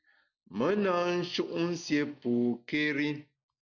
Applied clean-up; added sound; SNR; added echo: none; none; none; none.